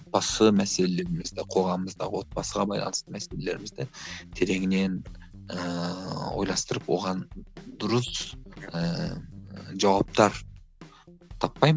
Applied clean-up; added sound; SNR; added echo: none; none; none; none.